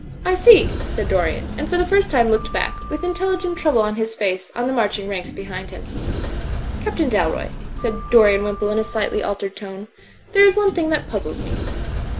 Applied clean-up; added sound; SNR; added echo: none; Sliding door; 8 dB; none.